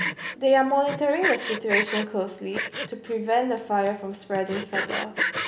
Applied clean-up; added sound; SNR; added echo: none; Sawing; 5 dB; none.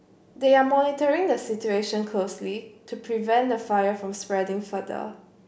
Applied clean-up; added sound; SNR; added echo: none; none; none; none.